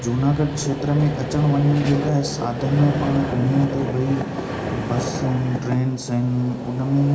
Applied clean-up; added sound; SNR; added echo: none; Vehicle; 7 dB; reverberation time 0.4 s.